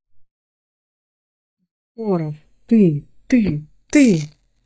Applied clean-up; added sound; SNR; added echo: neural mask model DeepFilterNet 3.